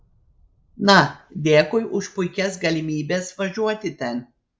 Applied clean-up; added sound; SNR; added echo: none; none; none; none.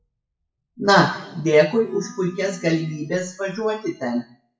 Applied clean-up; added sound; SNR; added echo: classical method WPE with log-MMSE.